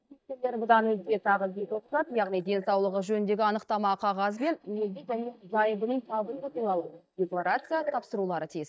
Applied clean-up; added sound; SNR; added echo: neural mask model DeepFilterNet 3.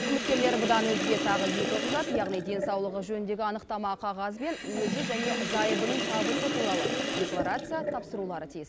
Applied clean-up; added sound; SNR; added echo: none; Sink (filling or washing); 1 dB; none.